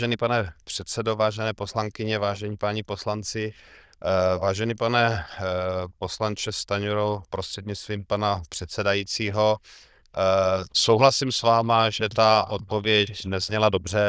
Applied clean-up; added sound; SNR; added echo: neural diffusion model UNIVERSE++.